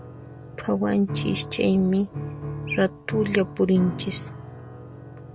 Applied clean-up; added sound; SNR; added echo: none; Piano; 10 dB; none.